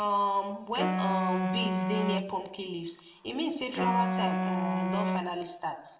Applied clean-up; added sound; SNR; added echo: none; Wind instrument, woodwind instrument; 0 dB; reverberation time 0.7 s.